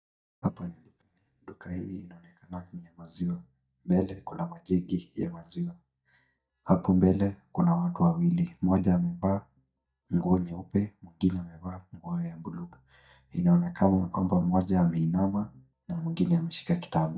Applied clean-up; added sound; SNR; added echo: neural mask model DeepFilterNet 3.